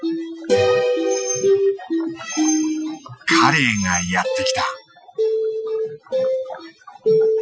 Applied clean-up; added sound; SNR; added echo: classical method Wiener filter.